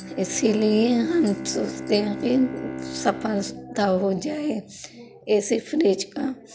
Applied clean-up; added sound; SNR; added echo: none; Bowed string instrument; 13 dB; none.